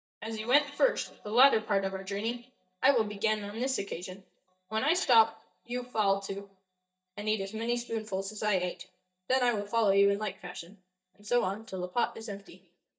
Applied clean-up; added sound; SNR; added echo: neural mask model DeepFilterNet 3.